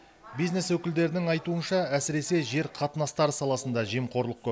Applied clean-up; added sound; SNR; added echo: none; none; none; none.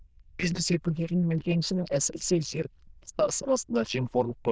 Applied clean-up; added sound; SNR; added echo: neural diffusion model UNIVERSE++.